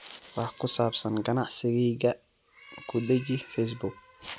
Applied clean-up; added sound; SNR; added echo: none; none; none; none.